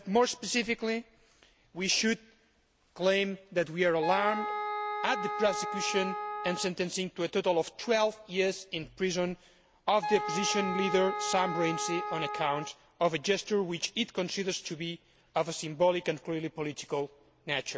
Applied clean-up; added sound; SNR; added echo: none; Wind instrument, woodwind instrument; 4 dB; none.